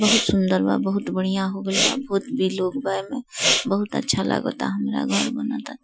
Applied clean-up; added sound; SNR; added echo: classical method Wiener filter.